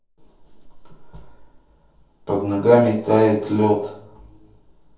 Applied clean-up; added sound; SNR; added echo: none; none; none; reverberation time 0.6 s.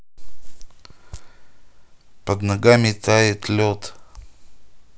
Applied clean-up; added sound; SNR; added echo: none; none; none; none.